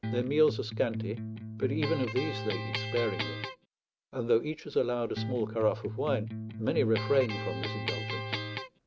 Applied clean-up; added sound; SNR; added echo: none; Electric guitar; 4 dB; none.